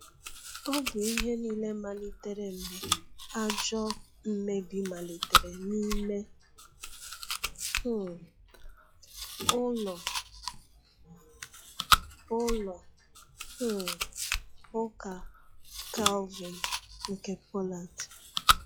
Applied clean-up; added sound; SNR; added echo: classical method log-MMSE.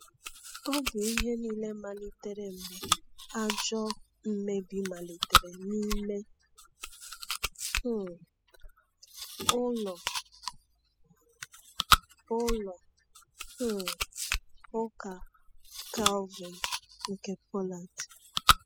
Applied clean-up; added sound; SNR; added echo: classical method spectral subtraction.